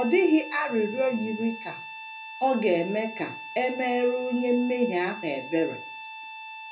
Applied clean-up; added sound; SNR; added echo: none; Harmonica; 13 dB; reverberation time 0.3 s.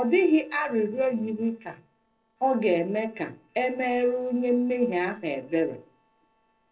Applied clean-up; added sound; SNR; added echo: neural separator model SepFormer DNS4.